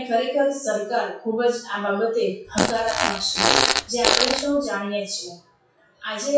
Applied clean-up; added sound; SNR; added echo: classical method WPE with log-MMSE.